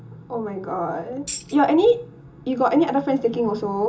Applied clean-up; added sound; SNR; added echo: none; Tambourine; 15 dB; reverberation time 0.2 s.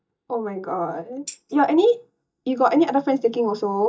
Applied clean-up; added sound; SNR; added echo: neural mask model DeepFilterNet 3.